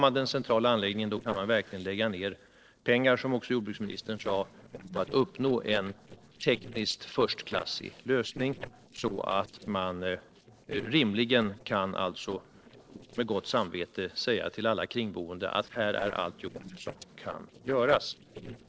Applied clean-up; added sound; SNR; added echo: neural separator model SepFormer DNS4.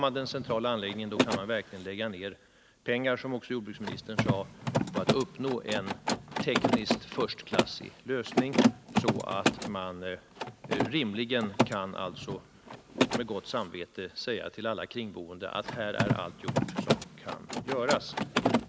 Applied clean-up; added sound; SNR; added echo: none; Mechanisms; -2 dB; none.